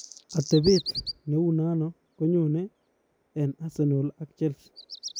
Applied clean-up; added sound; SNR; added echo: none; Bird vocalization, bird call, bird song; 14 dB; none.